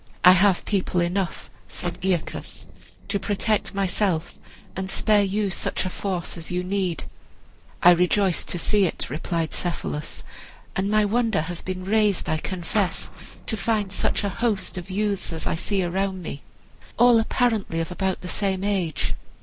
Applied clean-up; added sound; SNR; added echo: neural separator model SepFormer DNS4.